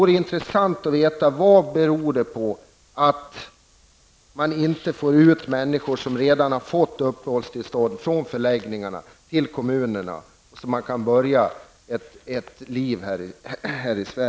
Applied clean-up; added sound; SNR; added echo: none; none; none; none.